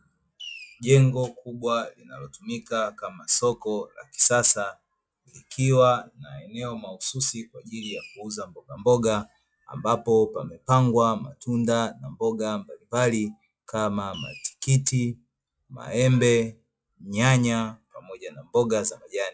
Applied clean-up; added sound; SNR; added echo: classical method log-MMSE.